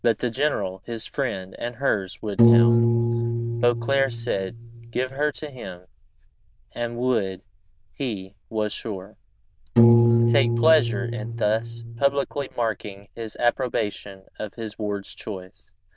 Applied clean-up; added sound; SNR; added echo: neural diffusion model UNIVERSE++.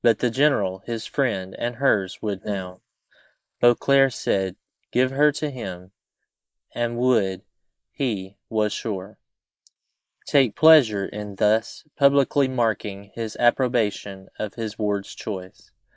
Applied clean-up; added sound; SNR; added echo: neural mask model Resemble Enhance denoiser.